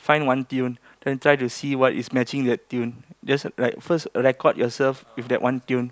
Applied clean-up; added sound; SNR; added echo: none; none; none; none.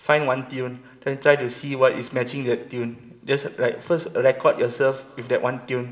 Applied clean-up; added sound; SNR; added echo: none; none; none; reverberation time 0.9 s.